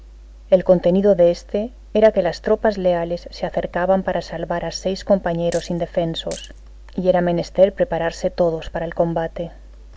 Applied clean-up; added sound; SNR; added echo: none; Coin (dropping); 19 dB; none.